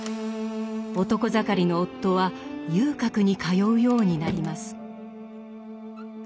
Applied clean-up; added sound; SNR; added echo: none; Sliding door; 20 dB; none.